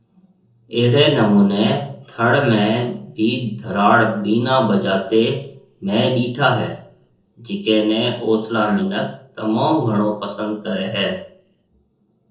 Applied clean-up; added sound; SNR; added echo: neural separator model SepFormer DNS4.